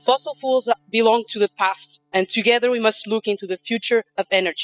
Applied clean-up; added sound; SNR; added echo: classical method spectral subtraction.